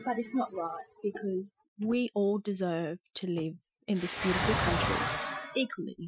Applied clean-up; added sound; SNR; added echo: classical method Wiener filter.